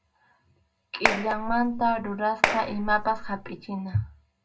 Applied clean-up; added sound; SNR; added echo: none; Clapping; 1 dB; reverberation time 0.2 s.